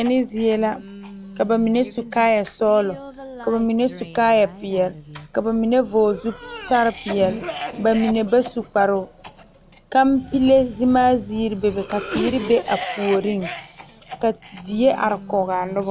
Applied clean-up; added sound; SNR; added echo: none; Cough; 14 dB; none.